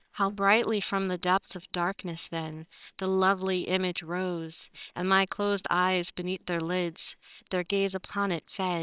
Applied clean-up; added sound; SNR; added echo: neural separator model SepFormer WHAMR!.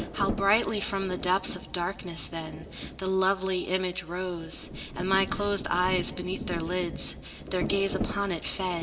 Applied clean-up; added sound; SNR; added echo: none; Rain; 8 dB; reverberation time 0.5 s.